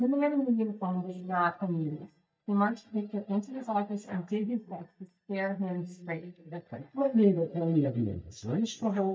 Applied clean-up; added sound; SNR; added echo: neural mask model DeepFilterNet 3.